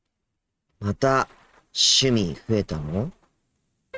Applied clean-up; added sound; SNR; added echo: neural mask model RNNoise.